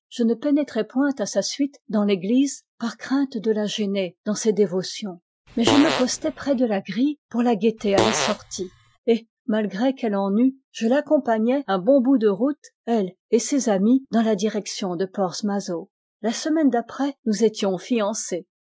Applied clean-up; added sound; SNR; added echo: classical method Wiener filter.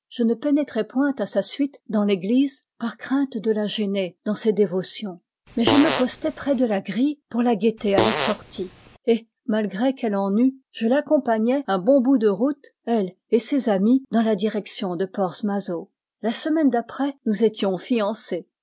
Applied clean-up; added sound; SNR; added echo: none; Fart; 4 dB; none.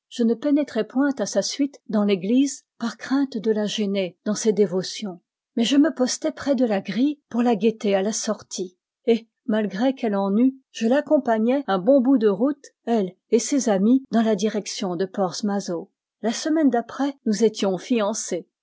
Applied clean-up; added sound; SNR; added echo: none; none; none; none.